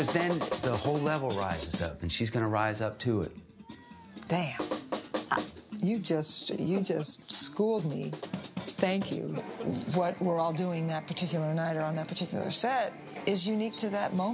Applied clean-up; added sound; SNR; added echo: none; Cough; 18 dB; none.